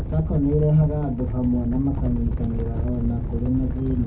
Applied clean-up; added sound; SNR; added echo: none; Animal; 2 dB; reverberation time 0.3 s.